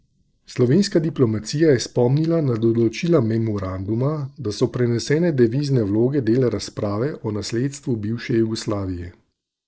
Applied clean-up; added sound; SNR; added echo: neural mask model Resemble Enhance denoiser.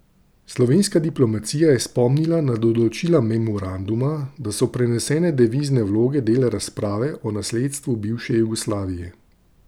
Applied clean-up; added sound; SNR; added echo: none; none; none; none.